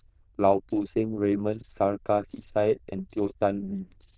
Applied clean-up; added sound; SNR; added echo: neural diffusion model UNIVERSE++.